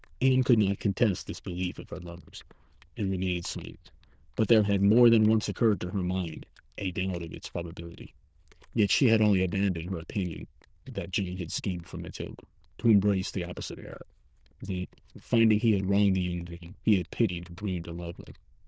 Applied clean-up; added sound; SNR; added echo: neural diffusion model UNIVERSE++.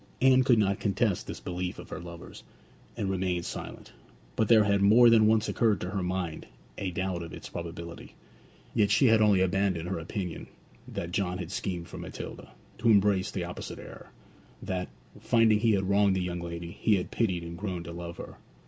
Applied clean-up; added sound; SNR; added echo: none; none; none; none.